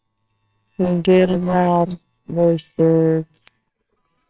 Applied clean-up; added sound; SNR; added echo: neural separator model SepFormer WHAMR!.